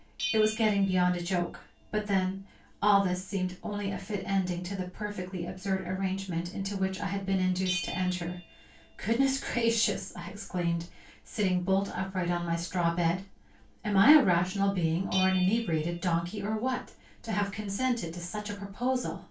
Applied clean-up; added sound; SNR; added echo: none; Bell; 17 dB; reverberation time 0.2 s.